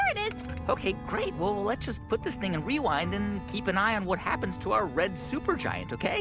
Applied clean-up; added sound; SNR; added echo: none; Bowed string instrument; 14 dB; none.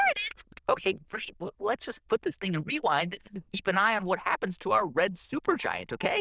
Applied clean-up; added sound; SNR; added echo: neural diffusion model UNIVERSE++.